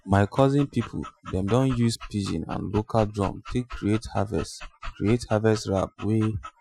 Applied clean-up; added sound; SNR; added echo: classical method Wiener filter.